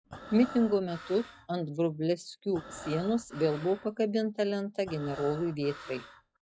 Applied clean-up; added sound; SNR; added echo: classical method log-MMSE.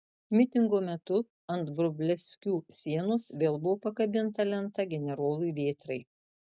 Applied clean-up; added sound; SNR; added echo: none; none; none; none.